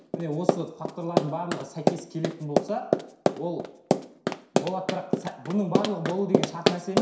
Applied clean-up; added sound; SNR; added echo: none; Run; -4 dB; reverberation time 0.7 s.